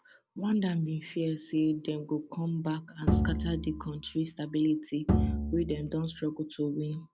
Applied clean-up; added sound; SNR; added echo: none; Bowed string instrument; -1 dB; none.